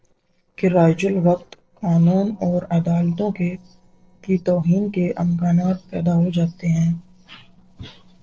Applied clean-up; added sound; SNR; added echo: neural separator model SepFormer DNS4.